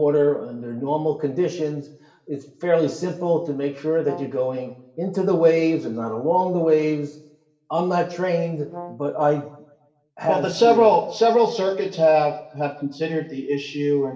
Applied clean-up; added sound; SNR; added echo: none; Brass instrument; 17 dB; reverberation time 0.7 s.